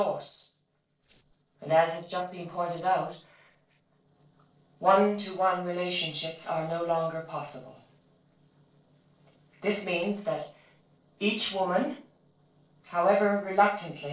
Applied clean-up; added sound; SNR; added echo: neural separator model SepFormer DNS4.